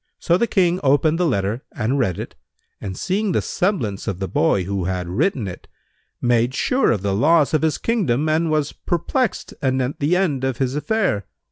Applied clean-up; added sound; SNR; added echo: none; none; none; none.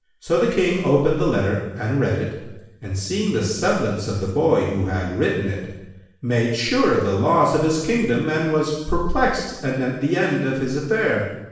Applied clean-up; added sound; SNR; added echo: none; none; none; reverberation time 0.9 s.